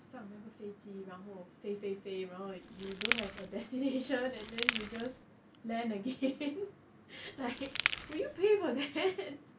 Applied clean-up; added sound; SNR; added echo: none; Crackle; 0 dB; none.